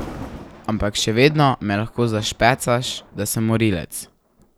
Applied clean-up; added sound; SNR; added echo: none; Thunder; 19 dB; none.